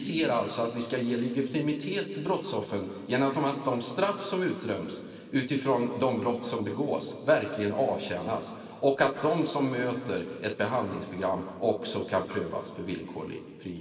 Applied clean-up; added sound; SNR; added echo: none; none; none; reverberation time 2.4 s.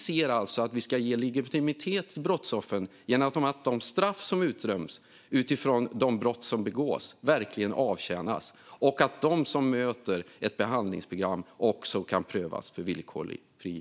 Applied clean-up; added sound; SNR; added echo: none; none; none; none.